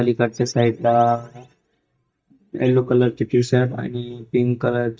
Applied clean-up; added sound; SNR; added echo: neural mask model DeepFilterNet 3.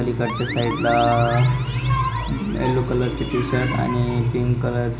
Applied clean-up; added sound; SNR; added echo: none; Alarm; 13 dB; reverberation time 0.4 s.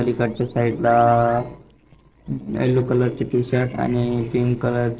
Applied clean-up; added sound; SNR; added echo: neural separator model SepFormer DNS4.